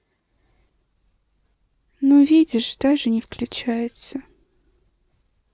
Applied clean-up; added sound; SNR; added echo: none; none; none; none.